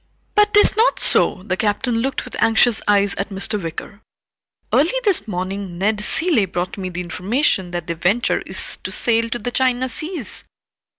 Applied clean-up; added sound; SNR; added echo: none; none; none; none.